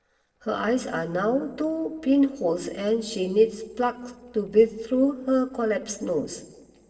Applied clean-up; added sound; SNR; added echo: neural separator model SepFormer DNS4.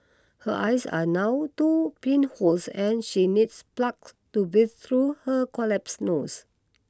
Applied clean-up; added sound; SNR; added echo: none; none; none; none.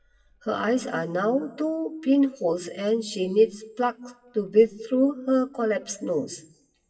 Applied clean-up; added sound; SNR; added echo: classical method WPE with log-MMSE.